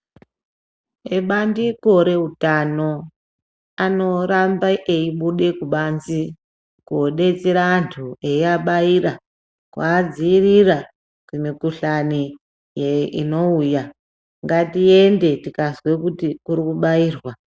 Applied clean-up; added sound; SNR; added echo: none; none; none; none.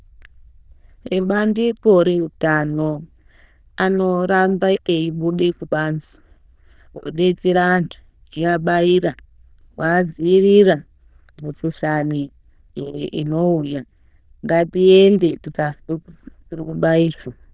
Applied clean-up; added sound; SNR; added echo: neural diffusion model UNIVERSE++.